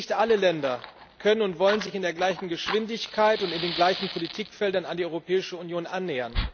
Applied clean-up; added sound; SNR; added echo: none; Fire; 11 dB; none.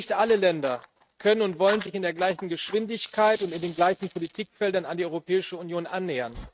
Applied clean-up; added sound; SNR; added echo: neural mask model RNNoise.